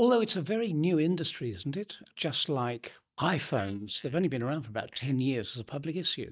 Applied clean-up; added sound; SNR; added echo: neural mask model DeepFilterNet 3.